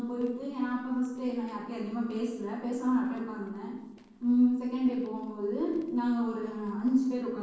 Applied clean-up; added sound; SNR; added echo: neural separator model SepFormer DNS4.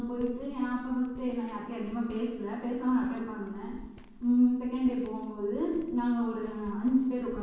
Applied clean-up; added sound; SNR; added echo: none; Walk, footsteps; 19 dB; reverberation time 1.2 s.